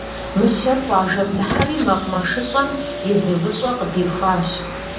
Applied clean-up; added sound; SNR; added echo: none; Car; 8 dB; reverberation time 0.6 s.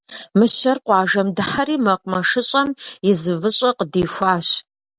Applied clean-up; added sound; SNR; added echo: none; none; none; none.